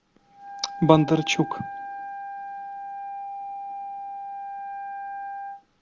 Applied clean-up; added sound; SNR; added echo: none; Wind instrument, woodwind instrument; 7 dB; none.